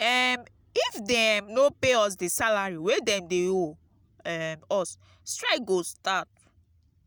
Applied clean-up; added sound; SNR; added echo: none; none; none; none.